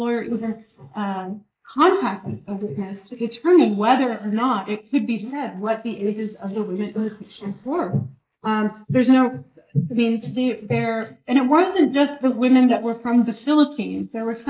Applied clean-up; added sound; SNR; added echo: neural mask model Resemble Enhance denoiser.